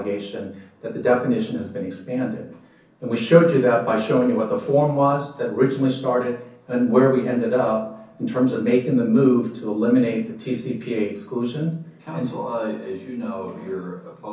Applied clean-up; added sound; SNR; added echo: none; none; none; reverberation time 0.6 s.